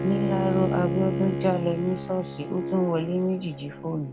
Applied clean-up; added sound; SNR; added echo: none; Bowed string instrument; 4 dB; none.